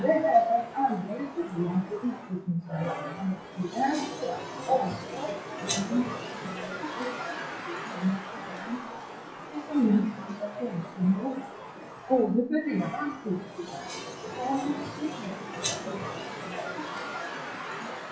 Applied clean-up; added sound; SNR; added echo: classical method WPE with log-MMSE.